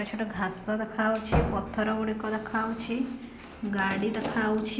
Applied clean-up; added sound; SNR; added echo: none; none; none; none.